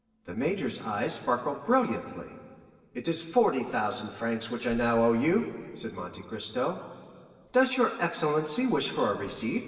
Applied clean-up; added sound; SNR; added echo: none; none; none; reverberation time 2.0 s.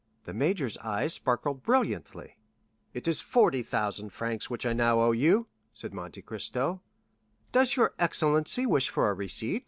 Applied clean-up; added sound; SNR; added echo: none; none; none; none.